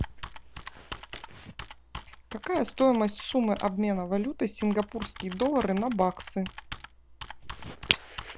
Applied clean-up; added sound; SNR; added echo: none; Computer keyboard; 13 dB; none.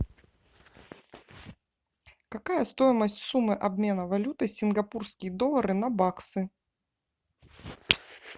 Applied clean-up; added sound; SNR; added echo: none; none; none; none.